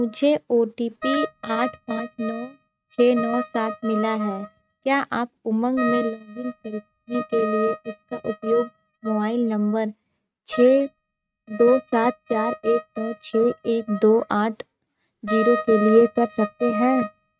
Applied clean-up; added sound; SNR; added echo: neural mask model RNNoise.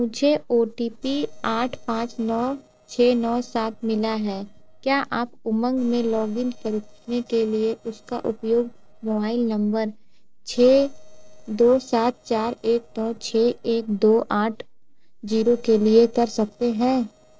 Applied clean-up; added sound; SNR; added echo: neural separator model SepFormer DNS4.